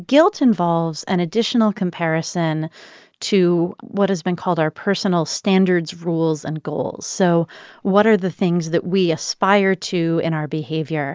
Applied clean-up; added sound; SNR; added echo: none; none; none; none.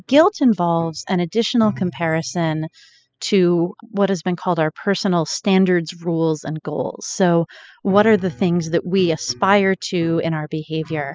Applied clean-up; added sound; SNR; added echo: classical method spectral subtraction.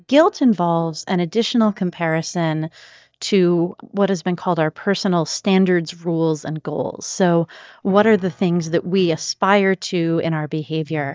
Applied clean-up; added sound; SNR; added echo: neural mask model DeepFilterNet 3.